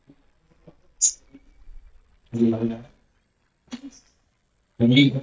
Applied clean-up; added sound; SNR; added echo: neural mask model DeepFilterNet 3.